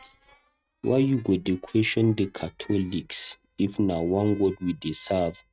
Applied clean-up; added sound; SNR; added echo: neural mask model RNNoise.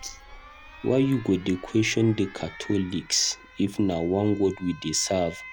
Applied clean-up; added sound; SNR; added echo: none; Alarm; 20 dB; none.